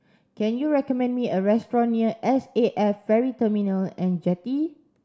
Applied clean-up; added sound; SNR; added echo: none; none; none; none.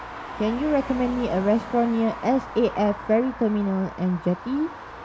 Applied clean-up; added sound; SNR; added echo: none; Traffic noise, roadway noise; 12 dB; none.